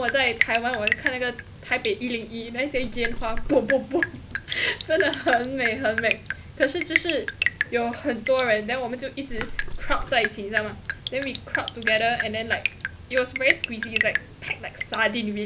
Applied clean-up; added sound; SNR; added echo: none; Drip; 4 dB; none.